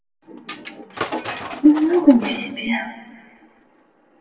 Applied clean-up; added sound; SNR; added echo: none; Tools; 12 dB; reverberation time 1.7 s.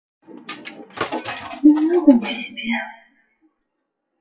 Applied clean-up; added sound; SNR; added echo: classical method WPE with log-MMSE.